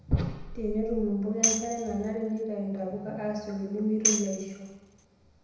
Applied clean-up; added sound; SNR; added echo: none; Tambourine; 1 dB; reverberation time 1.0 s.